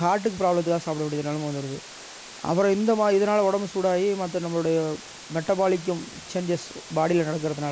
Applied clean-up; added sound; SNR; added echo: neural mask model Resemble Enhance denoiser.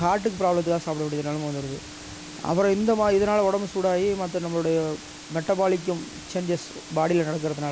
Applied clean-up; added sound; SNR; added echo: none; Water; 18 dB; none.